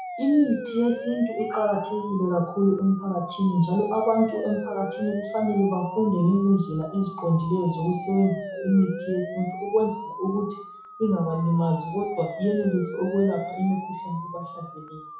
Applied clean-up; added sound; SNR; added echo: none; Siren; 11 dB; reverberation time 0.6 s.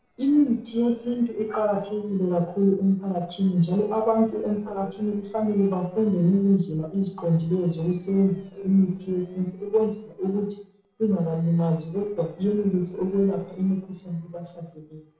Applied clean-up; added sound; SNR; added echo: neural separator model SepFormer DNS4.